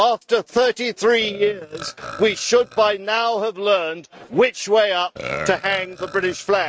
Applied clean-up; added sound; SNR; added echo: neural mask model RNNoise.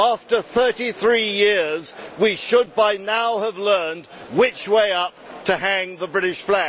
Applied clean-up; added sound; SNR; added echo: none; none; none; none.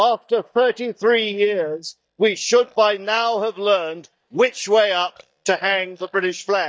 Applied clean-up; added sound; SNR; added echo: neural mask model DeepFilterNet 3.